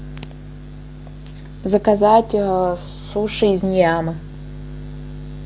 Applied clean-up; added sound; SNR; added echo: none; none; none; none.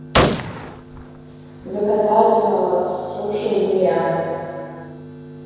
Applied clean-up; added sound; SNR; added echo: none; Gunshot, gunfire; 4 dB; reverberation time 2.2 s.